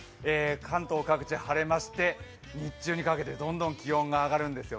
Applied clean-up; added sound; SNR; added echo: none; none; none; none.